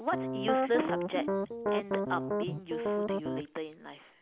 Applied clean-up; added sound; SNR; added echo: none; Piano; -4 dB; none.